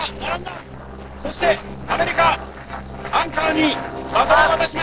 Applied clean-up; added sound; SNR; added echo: neural separator model SepFormer DNS4.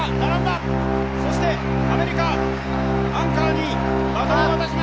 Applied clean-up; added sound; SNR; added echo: none; Organ; -4 dB; none.